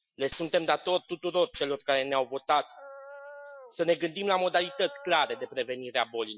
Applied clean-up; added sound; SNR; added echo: classical method Wiener filter.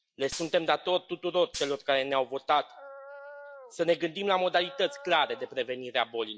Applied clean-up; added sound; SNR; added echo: classical method log-MMSE.